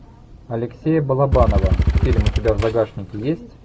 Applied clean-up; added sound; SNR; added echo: none; Motorcycle / Engine; -3 dB; none.